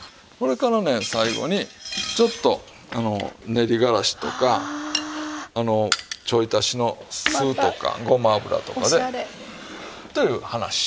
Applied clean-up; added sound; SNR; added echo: none; none; none; none.